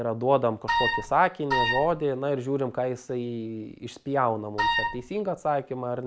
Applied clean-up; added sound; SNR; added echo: none; Wind instrument, woodwind instrument; 0 dB; none.